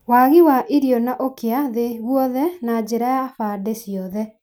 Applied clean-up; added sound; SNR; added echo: none; none; none; none.